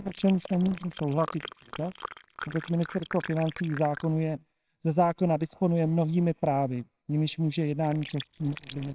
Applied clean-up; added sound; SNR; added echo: neural separator model SepFormer WHAMR!.